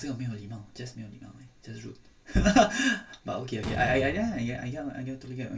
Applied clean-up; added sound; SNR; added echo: none; Slam; 14 dB; reverberation time 0.2 s.